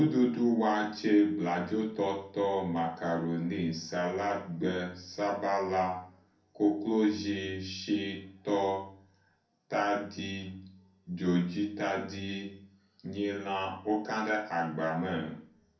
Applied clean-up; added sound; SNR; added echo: none; none; none; reverberation time 0.5 s.